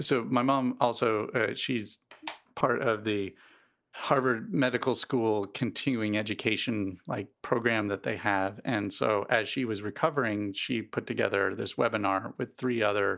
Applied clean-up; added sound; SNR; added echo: none; none; none; none.